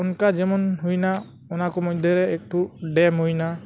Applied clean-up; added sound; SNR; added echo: none; none; none; none.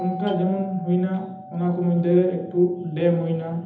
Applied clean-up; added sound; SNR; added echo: none; Doorbell; 16 dB; reverberation time 0.8 s.